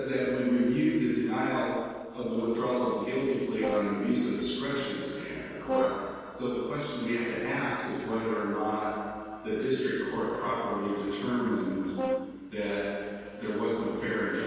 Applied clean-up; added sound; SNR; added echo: neural separator model SepFormer DNS4.